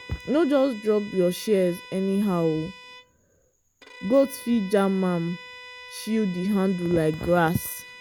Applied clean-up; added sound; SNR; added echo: none; Bowed string instrument; 19 dB; none.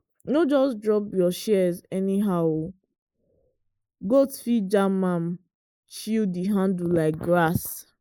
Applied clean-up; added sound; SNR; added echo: neural mask model Resemble Enhance denoiser.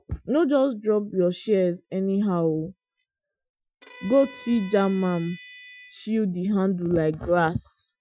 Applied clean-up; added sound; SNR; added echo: classical method Wiener filter.